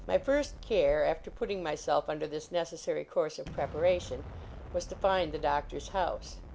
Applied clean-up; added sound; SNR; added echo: none; Explosion; 14 dB; none.